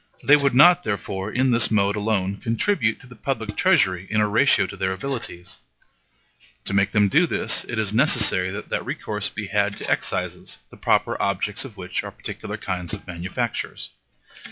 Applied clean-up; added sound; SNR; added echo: classical method log-MMSE.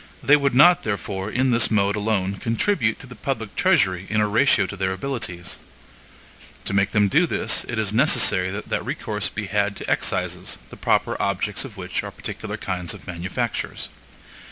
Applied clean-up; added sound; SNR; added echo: none; none; none; none.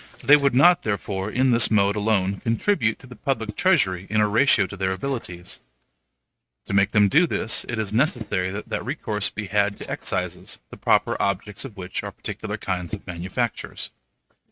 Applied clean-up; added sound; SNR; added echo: neural mask model RNNoise.